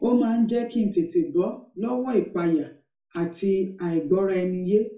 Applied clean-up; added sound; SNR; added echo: none; none; none; reverberation time 0.3 s.